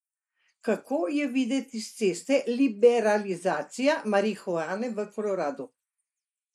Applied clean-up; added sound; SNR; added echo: neural mask model Resemble Enhance denoiser.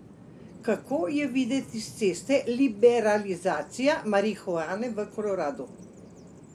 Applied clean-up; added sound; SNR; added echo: none; Bird vocalization, bird call, bird song; 19 dB; none.